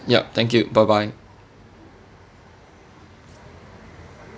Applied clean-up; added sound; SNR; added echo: none; none; none; none.